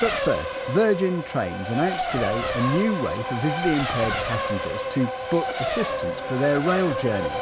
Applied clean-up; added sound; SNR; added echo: none; Race car, auto racing; 3 dB; none.